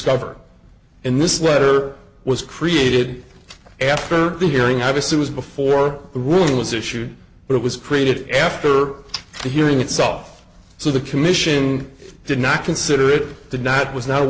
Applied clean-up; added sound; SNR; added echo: none; none; none; none.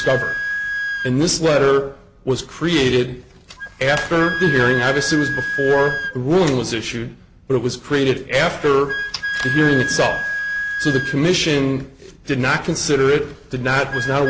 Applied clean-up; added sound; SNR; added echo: none; Wind instrument, woodwind instrument; 7 dB; none.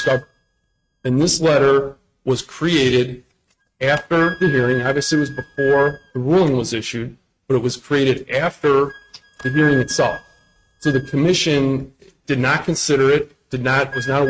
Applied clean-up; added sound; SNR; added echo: neural mask model RNNoise.